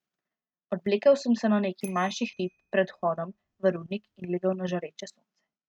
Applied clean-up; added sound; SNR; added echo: neural mask model RNNoise.